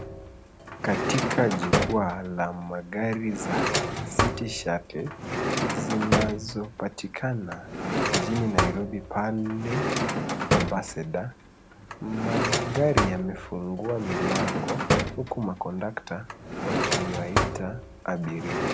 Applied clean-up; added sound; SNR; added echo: none; Drawer open or close; -2 dB; none.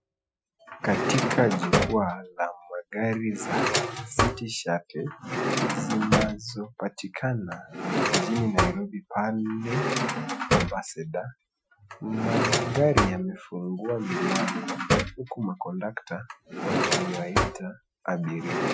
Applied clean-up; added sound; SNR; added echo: classical method Wiener filter.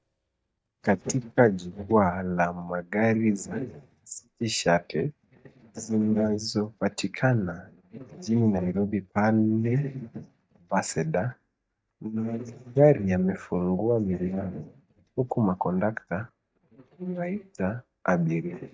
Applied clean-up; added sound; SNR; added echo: neural mask model DeepFilterNet 3.